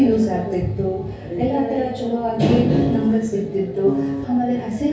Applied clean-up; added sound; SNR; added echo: none; Piano; 2 dB; reverberation time 0.6 s.